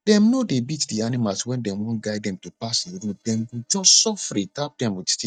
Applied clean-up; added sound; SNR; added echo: neural mask model DeepFilterNet 3.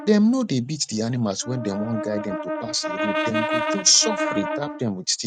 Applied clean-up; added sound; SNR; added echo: neural mask model RNNoise.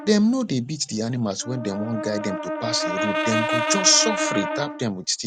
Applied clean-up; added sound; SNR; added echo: none; Brass instrument; 4 dB; none.